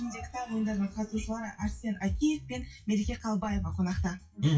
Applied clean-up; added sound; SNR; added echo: classical method WPE with log-MMSE.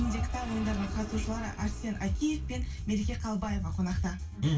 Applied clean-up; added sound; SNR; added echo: none; Engine / Vehicle; 11 dB; reverberation time 0.2 s.